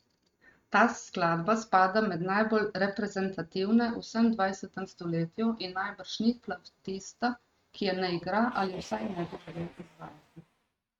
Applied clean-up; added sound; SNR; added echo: neural mask model RNNoise.